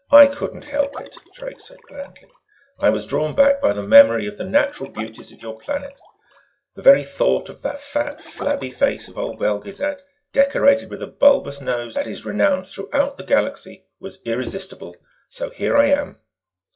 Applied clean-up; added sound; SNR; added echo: classical method log-MMSE.